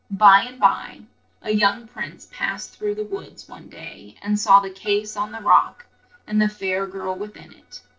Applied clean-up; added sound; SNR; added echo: neural separator model SepFormer DNS4.